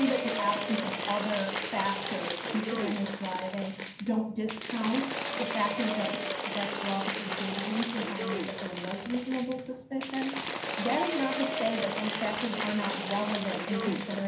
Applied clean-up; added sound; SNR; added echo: none; Applause / Crowd / Cheering; 2 dB; reverberation time 0.6 s.